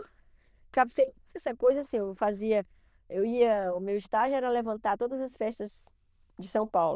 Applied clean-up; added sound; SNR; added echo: neural diffusion model UNIVERSE++.